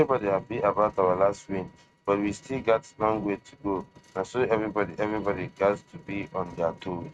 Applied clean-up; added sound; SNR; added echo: neural mask model RNNoise.